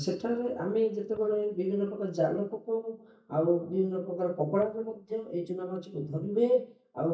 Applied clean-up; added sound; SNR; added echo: neural mask model DeepFilterNet 3.